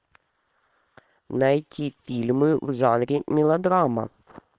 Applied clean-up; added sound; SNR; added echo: neural separator model SepFormer WHAM!.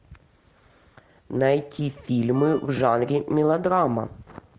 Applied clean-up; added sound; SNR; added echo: none; Wind instrument, woodwind instrument; 20 dB; none.